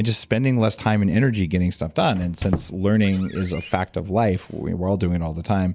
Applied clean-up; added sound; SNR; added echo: none; Squeak; 14 dB; none.